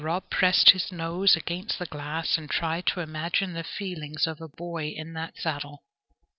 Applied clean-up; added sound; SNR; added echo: none; none; none; none.